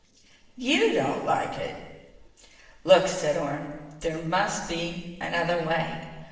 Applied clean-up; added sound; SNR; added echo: neural separator model SepFormer DNS4.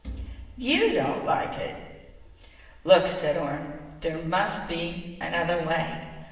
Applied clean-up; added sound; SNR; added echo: none; Thump, thud; 12 dB; reverberation time 1.1 s.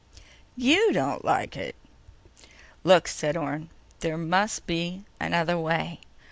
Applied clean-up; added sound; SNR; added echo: none; none; none; none.